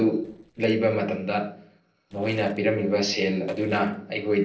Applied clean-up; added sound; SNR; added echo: neural separator model SepFormer DNS4.